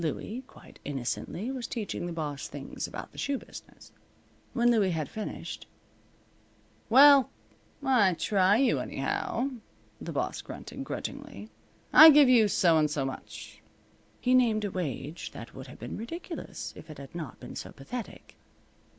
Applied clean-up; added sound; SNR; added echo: none; none; none; none.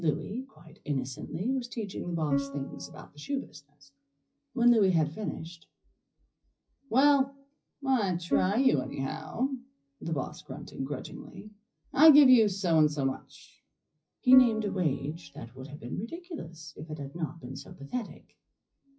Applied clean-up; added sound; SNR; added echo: classical method WPE with log-MMSE.